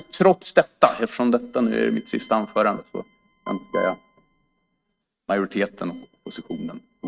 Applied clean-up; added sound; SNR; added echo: neural mask model RNNoise.